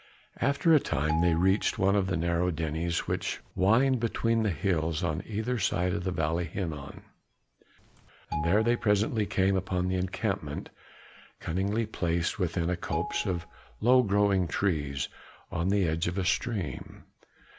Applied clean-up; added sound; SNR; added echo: none; Marimba, xylophone; 13 dB; none.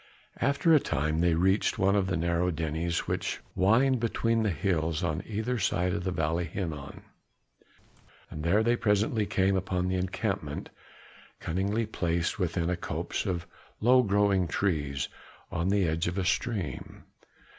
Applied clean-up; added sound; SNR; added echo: none; none; none; none.